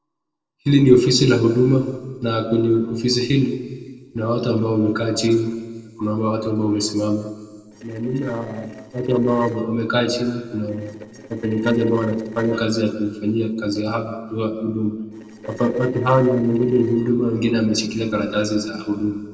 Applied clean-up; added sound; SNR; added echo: neural separator model SepFormer DNS4.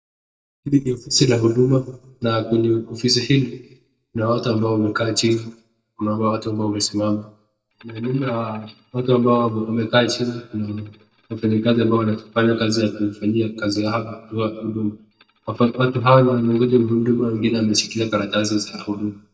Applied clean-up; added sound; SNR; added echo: neural mask model DeepFilterNet 3.